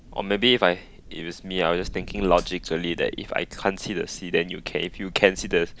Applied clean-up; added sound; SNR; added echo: none; Thunder; 15 dB; none.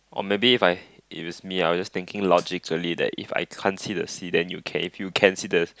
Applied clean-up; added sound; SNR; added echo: none; none; none; none.